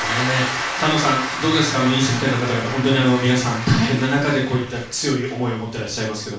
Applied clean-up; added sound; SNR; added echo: none; Bass guitar; 11 dB; reverberation time 0.3 s.